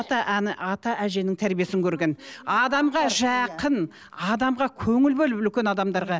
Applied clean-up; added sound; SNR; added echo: none; none; none; none.